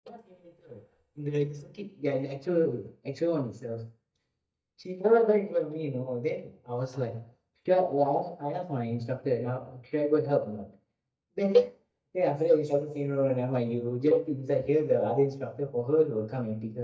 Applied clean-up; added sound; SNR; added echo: neural mask model DeepFilterNet 3.